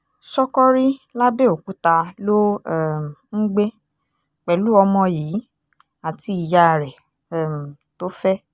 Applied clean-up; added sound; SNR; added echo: none; none; none; none.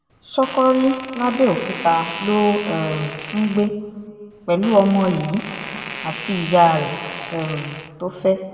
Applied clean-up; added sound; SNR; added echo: none; Fart; 12 dB; reverberation time 1.6 s.